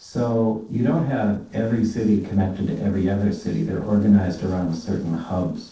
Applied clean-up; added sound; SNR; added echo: neural separator model SepFormer DNS4.